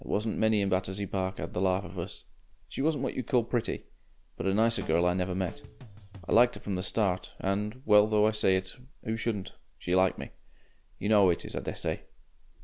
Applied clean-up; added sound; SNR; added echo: none; Drum kit; 16 dB; none.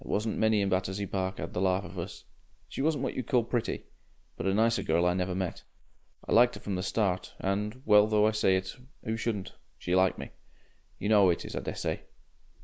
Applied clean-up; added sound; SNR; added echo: neural mask model Resemble Enhance denoiser.